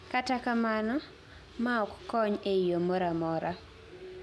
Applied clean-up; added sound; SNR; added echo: none; none; none; none.